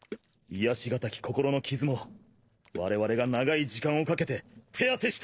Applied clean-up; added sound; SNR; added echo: neural separator model SepFormer DNS4.